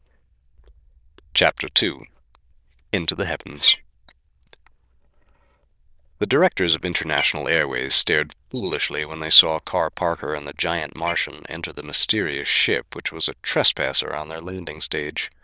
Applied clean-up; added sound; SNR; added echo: neural diffusion model UNIVERSE++.